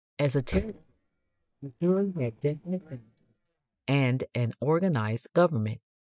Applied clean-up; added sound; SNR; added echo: neural mask model DeepFilterNet 3.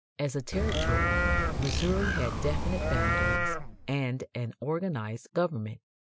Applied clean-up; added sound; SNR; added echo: none; Bird + Livestock, farm animals, working animals; -4 dB; none.